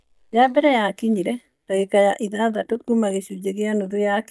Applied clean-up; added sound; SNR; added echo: neural mask model DeepFilterNet 3.